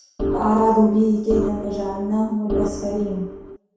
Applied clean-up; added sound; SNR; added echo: none; Organ; 6 dB; reverberation time 0.7 s.